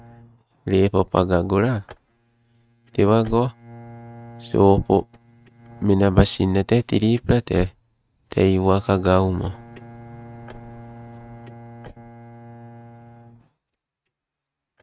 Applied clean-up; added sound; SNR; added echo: neural mask model RNNoise.